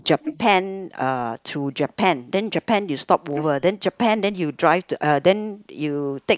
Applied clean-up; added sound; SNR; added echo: neural mask model Resemble Enhance denoiser.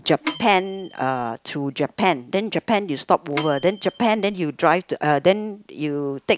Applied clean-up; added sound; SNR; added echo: none; Microwave oven / Bell; 10 dB; none.